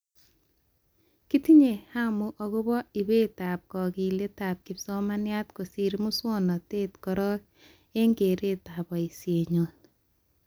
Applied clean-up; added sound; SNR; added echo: none; none; none; none.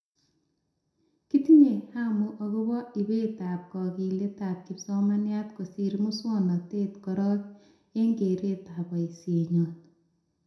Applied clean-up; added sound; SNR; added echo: none; none; none; reverberation time 0.6 s.